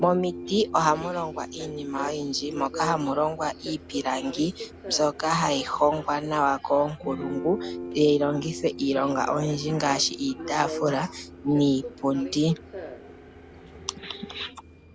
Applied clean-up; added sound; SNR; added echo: none; Subway, metro, underground + Guitar; 12 dB; none.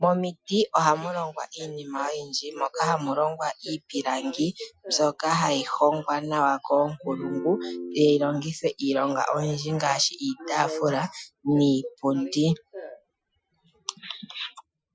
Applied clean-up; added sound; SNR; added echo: classical method Wiener filter.